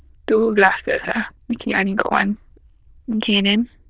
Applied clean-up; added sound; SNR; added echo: neural diffusion model UNIVERSE++.